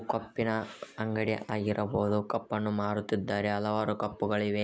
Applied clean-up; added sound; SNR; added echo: none; none; none; none.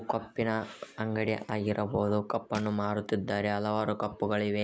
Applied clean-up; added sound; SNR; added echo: none; Crushing; 17 dB; none.